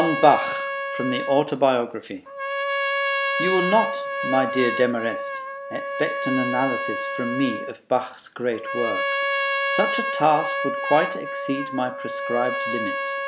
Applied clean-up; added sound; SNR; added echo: none; Trumpet; 2 dB; none.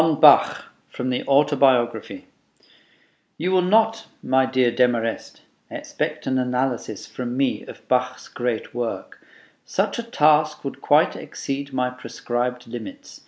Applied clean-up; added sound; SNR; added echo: none; none; none; none.